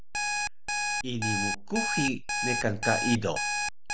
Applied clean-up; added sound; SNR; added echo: none; Alarm; -1 dB; none.